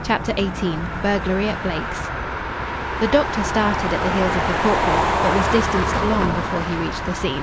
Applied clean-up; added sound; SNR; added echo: none; Motor vehicle (road); 0 dB; none.